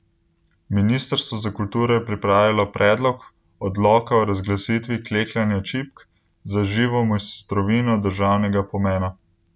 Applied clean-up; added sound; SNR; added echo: none; none; none; none.